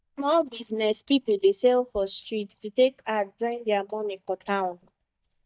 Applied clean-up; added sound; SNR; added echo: neural mask model DeepFilterNet 3.